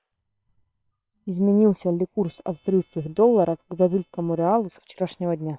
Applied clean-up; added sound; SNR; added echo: neural separator model SepFormer WHAM!.